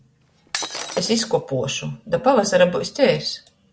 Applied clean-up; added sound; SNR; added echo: none; Shatter; 11 dB; none.